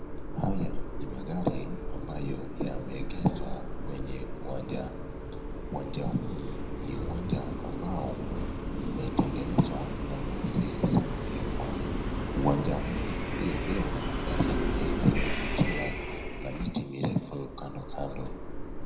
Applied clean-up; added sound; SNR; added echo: none; Train; -1 dB; reverberation time 0.7 s.